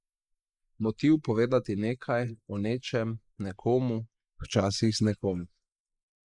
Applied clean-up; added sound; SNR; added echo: neural mask model Resemble Enhance denoiser.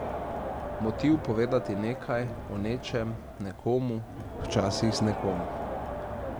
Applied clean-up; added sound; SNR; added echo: none; Crowd; 5 dB; none.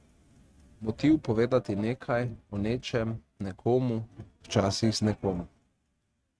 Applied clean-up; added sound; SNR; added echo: neural mask model RNNoise.